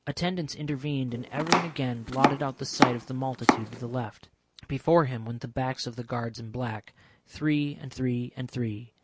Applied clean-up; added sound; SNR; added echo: none; Domestic sounds, home sounds; -2 dB; none.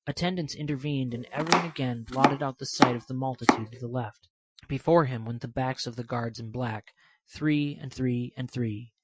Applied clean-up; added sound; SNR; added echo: classical method Wiener filter.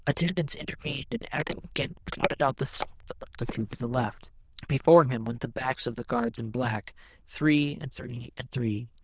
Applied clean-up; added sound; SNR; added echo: neural diffusion model UNIVERSE++.